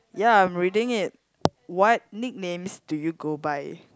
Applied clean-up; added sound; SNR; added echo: none; none; none; none.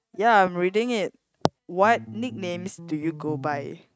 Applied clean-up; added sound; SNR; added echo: neural mask model RNNoise.